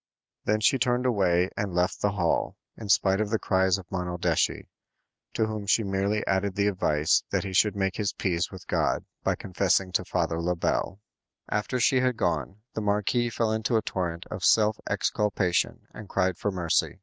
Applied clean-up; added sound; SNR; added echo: none; none; none; none.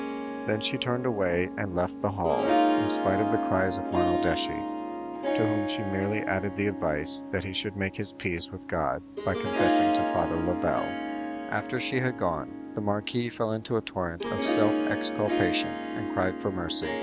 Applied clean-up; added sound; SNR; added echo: none; Harp; 1 dB; none.